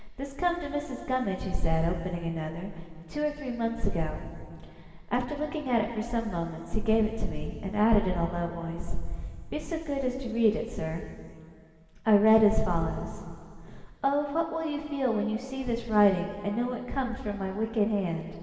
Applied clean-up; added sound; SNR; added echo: none; none; none; reverberation time 2.2 s.